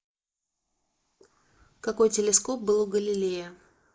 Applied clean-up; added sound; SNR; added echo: neural mask model Resemble Enhance denoiser.